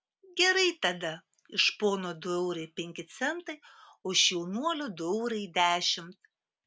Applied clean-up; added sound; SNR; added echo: none; none; none; none.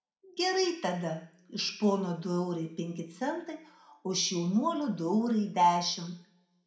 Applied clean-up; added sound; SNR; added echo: none; none; none; reverberation time 0.5 s.